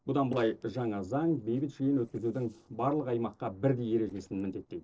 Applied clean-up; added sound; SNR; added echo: neural separator model SepFormer DNS4.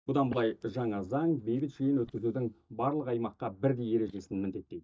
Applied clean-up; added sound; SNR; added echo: neural mask model DeepFilterNet 3.